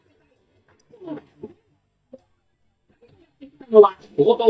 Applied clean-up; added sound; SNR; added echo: neural mask model DeepFilterNet 3.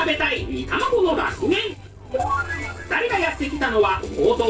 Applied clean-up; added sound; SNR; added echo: neural separator model SepFormer DNS4.